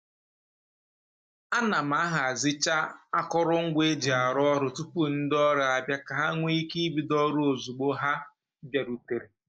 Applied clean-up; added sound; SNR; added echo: neural mask model DeepFilterNet 3.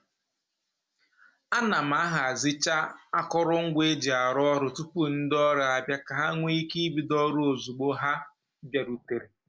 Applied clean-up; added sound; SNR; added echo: none; none; none; none.